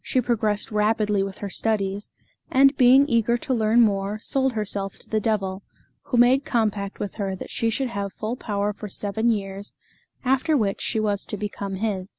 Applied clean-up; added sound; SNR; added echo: none; none; none; none.